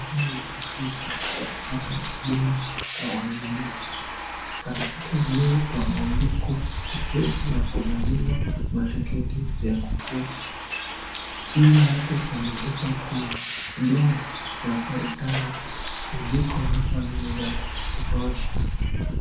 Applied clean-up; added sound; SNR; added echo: none; Bus; 2 dB; reverberation time 0.5 s.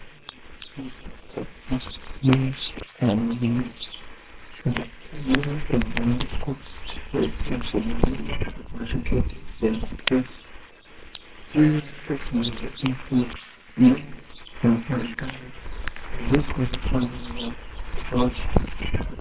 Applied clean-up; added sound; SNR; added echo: neural separator model SepFormer WHAMR!.